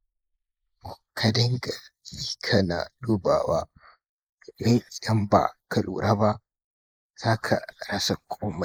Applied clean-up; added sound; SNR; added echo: neural mask model Resemble Enhance denoiser.